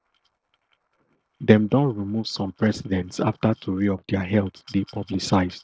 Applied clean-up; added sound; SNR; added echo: neural separator model SepFormer DNS4.